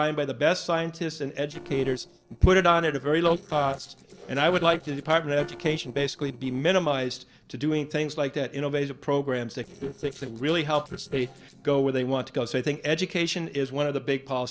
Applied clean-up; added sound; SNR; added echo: neural separator model SepFormer DNS4.